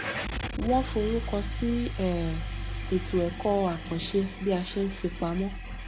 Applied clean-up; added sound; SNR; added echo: none; Engine starting / Car; 5 dB; none.